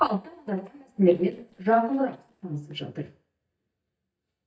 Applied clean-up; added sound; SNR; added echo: neural mask model DeepFilterNet 3.